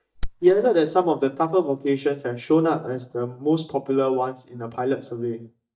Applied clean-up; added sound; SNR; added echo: neural mask model DeepFilterNet 3.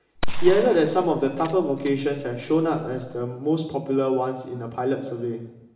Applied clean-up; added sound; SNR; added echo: none; Gunshot, gunfire; 3 dB; reverberation time 1.1 s.